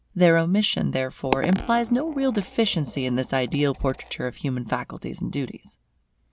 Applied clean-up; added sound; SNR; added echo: none; Coin (dropping); 12 dB; none.